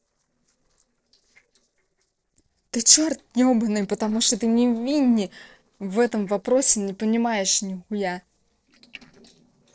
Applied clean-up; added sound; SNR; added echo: neural separator model SepFormer DNS4.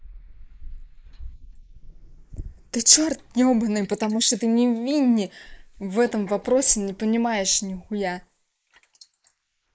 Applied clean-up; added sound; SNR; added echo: neural mask model Resemble Enhance denoiser.